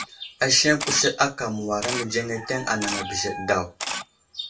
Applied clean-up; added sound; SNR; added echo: none; Camera; 10 dB; reverberation time 0.2 s.